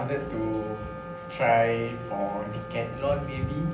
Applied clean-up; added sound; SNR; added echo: none; Wind instrument, woodwind instrument; 12 dB; reverberation time 0.6 s.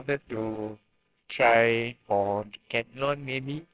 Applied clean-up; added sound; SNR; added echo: neural separator model SepFormer WHAMR!.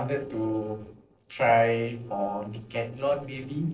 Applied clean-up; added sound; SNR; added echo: neural separator model SepFormer DNS4.